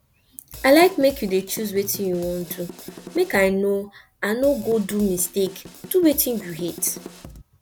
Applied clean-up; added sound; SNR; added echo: none; Drum kit; 17 dB; none.